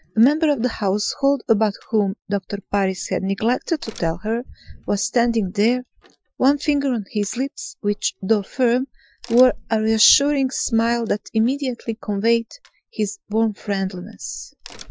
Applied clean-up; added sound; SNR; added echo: classical method Wiener filter.